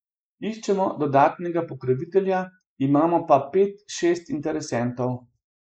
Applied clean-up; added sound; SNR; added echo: neural mask model Resemble Enhance denoiser.